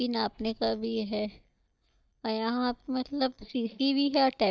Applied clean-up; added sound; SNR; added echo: neural mask model DeepFilterNet 3.